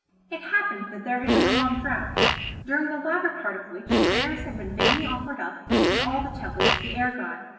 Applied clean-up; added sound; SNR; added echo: none; Fart; -5 dB; reverberation time 1.2 s.